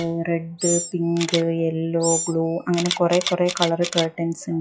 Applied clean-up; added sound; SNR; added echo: classical method log-MMSE.